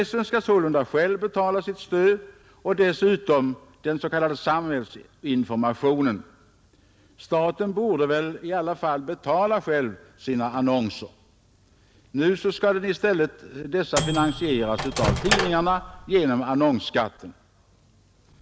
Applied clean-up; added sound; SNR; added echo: none; Microwave oven; 3 dB; none.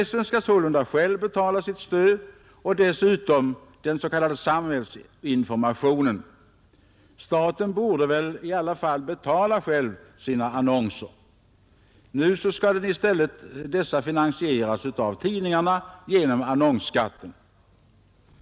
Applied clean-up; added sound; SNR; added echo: none; none; none; none.